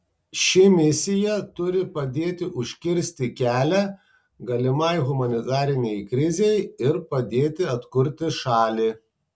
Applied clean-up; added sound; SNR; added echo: none; none; none; none.